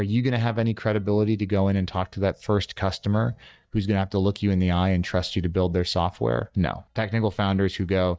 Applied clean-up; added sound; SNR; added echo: neural mask model DeepFilterNet 3.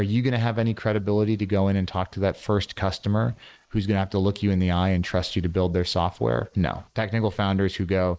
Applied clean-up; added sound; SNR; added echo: neural mask model Resemble Enhance denoiser.